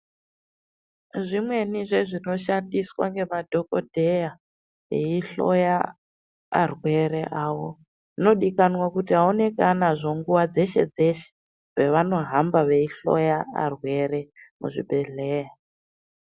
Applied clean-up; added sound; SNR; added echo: none; none; none; none.